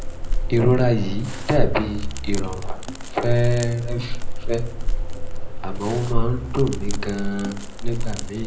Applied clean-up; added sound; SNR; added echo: none; Crackle; -3 dB; reverberation time 0.5 s.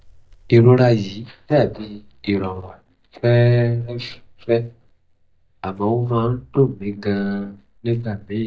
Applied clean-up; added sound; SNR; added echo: neural mask model DeepFilterNet 3.